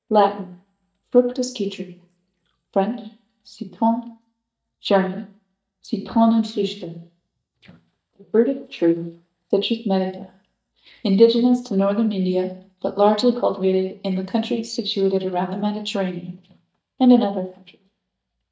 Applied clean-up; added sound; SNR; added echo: neural mask model DeepFilterNet 3.